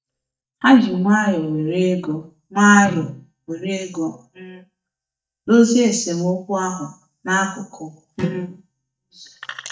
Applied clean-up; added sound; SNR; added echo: neural mask model DeepFilterNet 3.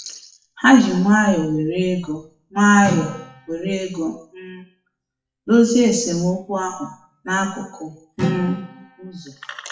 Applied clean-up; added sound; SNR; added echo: classical method WPE with log-MMSE.